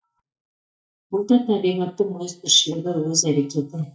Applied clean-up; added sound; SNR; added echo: neural mask model DeepFilterNet 3.